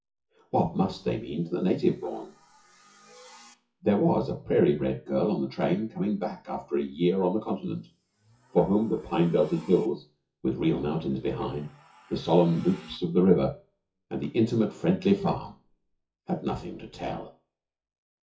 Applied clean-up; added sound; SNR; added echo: classical method WPE with log-MMSE.